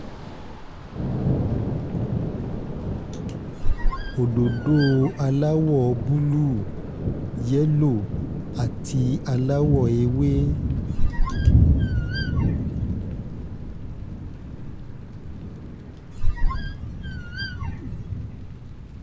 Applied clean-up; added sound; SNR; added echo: none; Thunder / Rain + Squeak; -1 dB; none.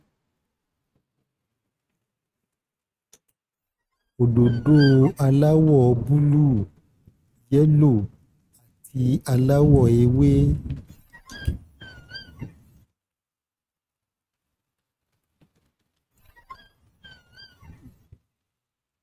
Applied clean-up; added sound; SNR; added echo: neural mask model RNNoise.